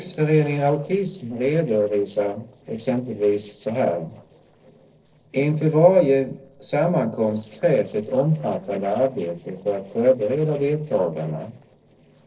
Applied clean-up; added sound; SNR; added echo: neural separator model SepFormer DNS4.